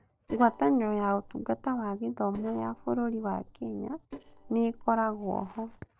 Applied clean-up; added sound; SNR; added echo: neural separator model SepFormer DNS4.